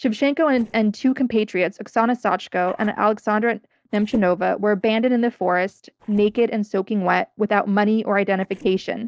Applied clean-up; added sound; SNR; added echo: neural separator model SepFormer DNS4.